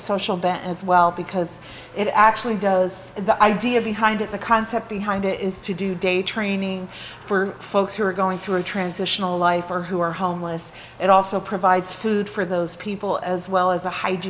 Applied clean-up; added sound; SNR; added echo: none; none; none; none.